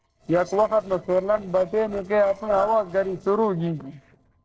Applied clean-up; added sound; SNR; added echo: neural separator model SepFormer DNS4.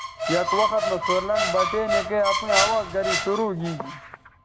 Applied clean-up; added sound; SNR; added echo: none; Squeak; 1 dB; none.